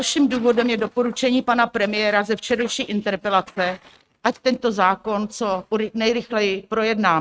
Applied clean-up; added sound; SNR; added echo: neural mask model RNNoise.